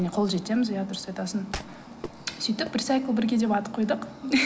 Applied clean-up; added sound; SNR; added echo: none; Wood; 18 dB; none.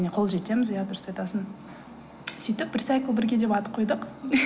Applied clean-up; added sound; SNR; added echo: none; none; none; none.